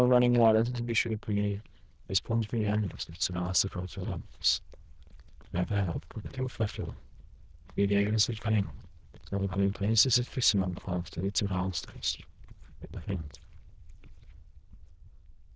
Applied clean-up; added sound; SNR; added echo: neural diffusion model UNIVERSE++.